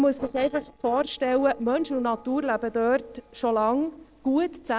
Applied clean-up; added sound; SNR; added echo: neural separator model SepFormer DNS4.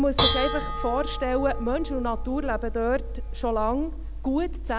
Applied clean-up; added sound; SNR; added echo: none; Dishes, pots, and pans / Bell; 2 dB; none.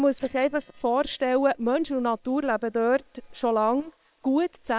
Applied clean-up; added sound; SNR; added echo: neural separator model SepFormer WHAM!.